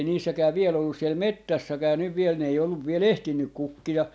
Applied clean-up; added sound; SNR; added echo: none; none; none; none.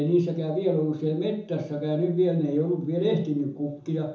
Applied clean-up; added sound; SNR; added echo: none; none; none; reverberation time 0.6 s.